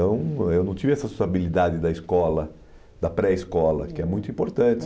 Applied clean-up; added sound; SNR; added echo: none; none; none; none.